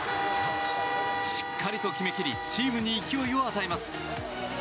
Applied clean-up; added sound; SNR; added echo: none; none; none; none.